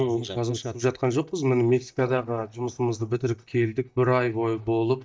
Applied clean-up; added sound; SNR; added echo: neural mask model DeepFilterNet 3.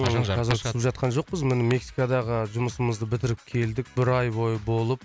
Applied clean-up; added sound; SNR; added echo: none; none; none; none.